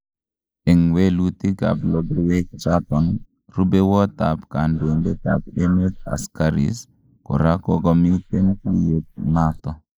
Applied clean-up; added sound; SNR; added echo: neural mask model Resemble Enhance denoiser.